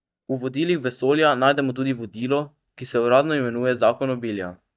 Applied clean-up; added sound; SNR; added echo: neural mask model DeepFilterNet 3.